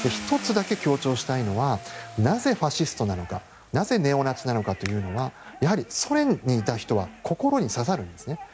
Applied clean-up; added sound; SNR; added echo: none; Car; 18 dB; none.